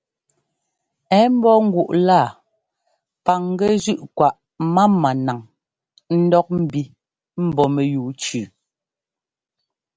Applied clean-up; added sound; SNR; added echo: none; none; none; none.